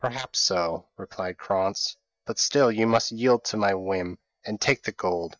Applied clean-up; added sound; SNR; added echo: neural mask model DeepFilterNet 3.